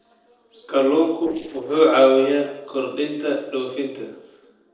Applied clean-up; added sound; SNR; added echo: neural separator model SepFormer DNS4.